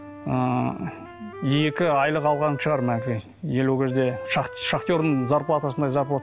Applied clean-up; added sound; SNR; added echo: none; Wind instrument, woodwind instrument; 14 dB; none.